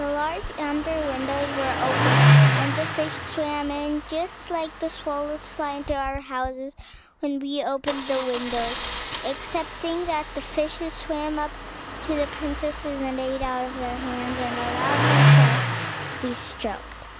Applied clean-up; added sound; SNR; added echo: none; Engine starting; -4 dB; none.